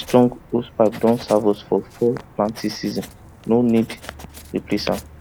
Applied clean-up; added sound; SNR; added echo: none; Writing; 19 dB; none.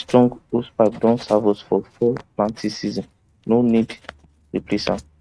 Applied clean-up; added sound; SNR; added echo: neural mask model RNNoise.